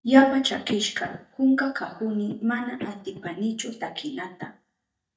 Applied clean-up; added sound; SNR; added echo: neural mask model DeepFilterNet 3.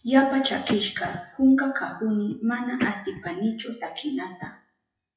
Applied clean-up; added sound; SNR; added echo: classical method WPE with log-MMSE.